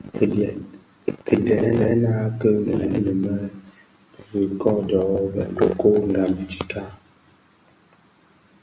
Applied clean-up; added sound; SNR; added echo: none; none; none; none.